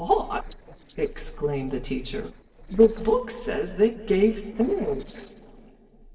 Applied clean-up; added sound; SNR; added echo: neural separator model SepFormer DNS4.